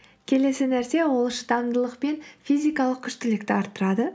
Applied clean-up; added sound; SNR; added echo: none; none; none; none.